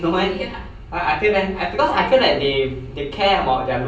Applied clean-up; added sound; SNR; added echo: none; Wind; 17 dB; reverberation time 0.6 s.